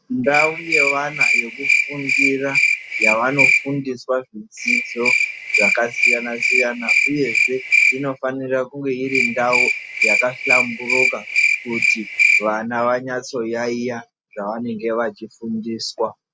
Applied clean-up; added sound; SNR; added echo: none; Cricket; -5 dB; none.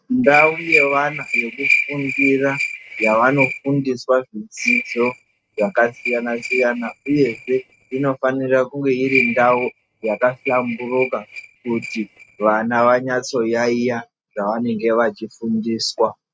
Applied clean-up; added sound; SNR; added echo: neural mask model RNNoise.